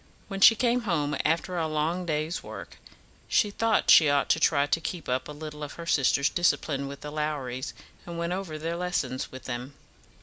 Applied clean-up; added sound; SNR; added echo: none; none; none; none.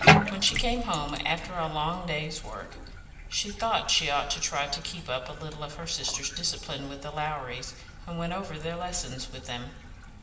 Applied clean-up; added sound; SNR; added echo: none; Bathtub (filling or washing); 0 dB; reverberation time 1.0 s.